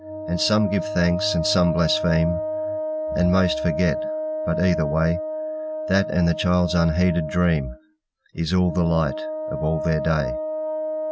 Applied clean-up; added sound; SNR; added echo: none; Wind instrument, woodwind instrument; 5 dB; none.